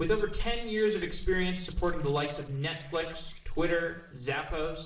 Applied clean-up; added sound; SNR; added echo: neural separator model SepFormer DNS4.